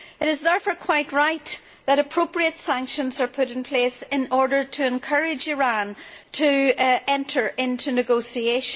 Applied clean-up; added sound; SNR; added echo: none; none; none; none.